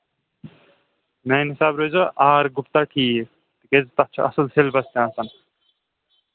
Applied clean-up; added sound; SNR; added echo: none; none; none; none.